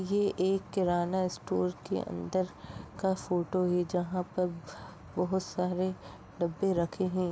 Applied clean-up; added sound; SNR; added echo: none; none; none; none.